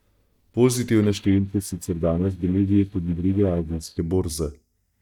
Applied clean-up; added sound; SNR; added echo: neural mask model DeepFilterNet 3.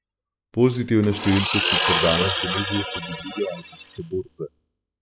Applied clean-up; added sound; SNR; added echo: classical method spectral subtraction.